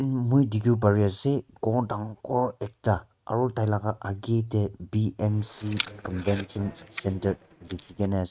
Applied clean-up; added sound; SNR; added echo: neural mask model RNNoise.